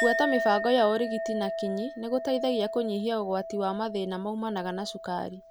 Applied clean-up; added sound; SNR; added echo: none; Chink, clink; 6 dB; none.